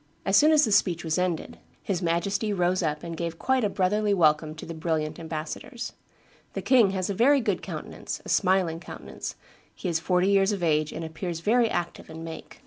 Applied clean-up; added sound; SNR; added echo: none; none; none; none.